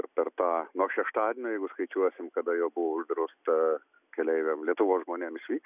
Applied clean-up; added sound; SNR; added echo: none; none; none; none.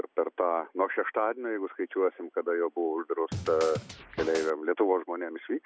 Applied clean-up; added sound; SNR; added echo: none; Scratching (performance technique); 9 dB; none.